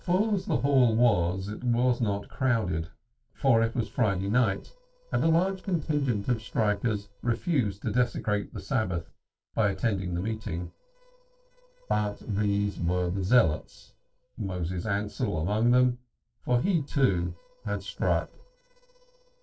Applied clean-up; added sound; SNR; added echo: neural separator model SepFormer DNS4.